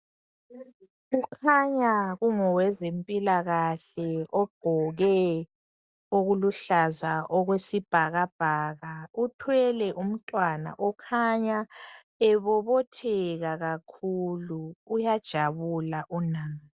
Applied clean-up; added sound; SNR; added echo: none; none; none; none.